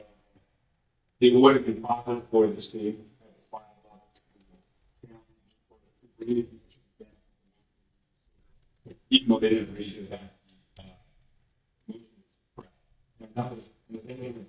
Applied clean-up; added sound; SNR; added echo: neural mask model DeepFilterNet 3.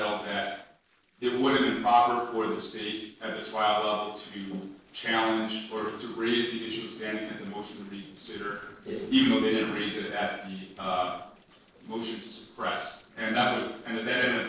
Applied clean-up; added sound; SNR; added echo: neural separator model SepFormer DNS4.